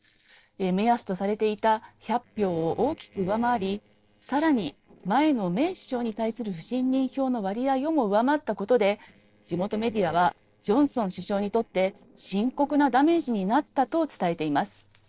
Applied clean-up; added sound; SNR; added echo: neural separator model SepFormer DNS4.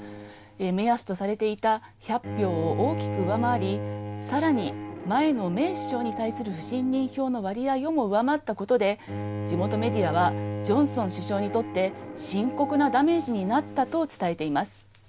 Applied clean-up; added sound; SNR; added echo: none; Bowed string instrument; 8 dB; none.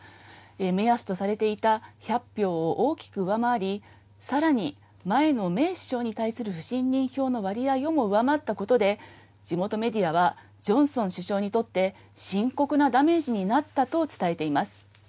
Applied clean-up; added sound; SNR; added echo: none; none; none; none.